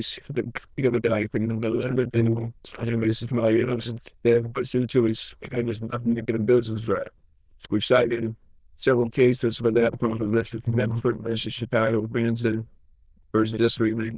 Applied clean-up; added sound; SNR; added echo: neural diffusion model UNIVERSE++.